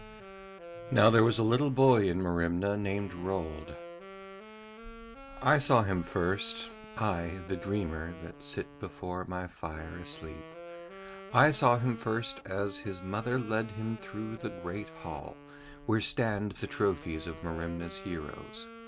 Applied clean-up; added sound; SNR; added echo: none; Wind instrument, woodwind instrument; 16 dB; none.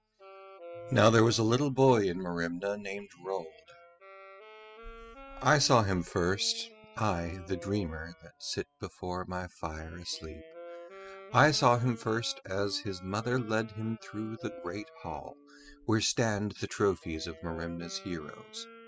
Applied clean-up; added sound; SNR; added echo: classical method spectral subtraction.